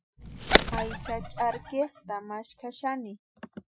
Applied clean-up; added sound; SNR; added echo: classical method Wiener filter.